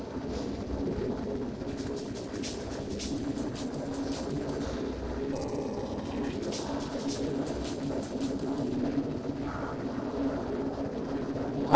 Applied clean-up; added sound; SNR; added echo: neural separator model SepFormer DNS4.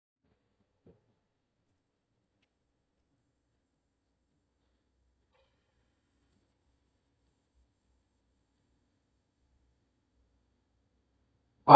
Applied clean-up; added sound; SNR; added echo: neural mask model DeepFilterNet 3.